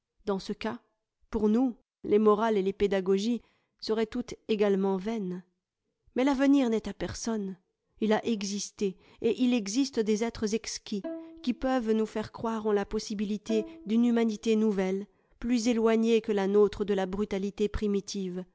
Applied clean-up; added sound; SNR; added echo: none; Bowed string instrument; 17 dB; none.